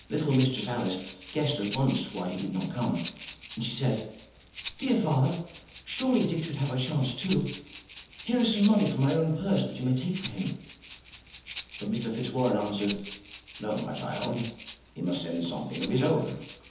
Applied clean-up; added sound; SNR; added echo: none; Rattle (instrument); 16 dB; reverberation time 1.3 s.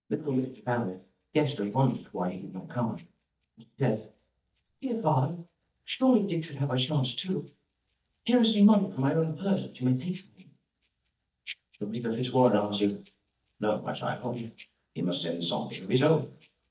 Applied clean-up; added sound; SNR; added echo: neural mask model DeepFilterNet 3.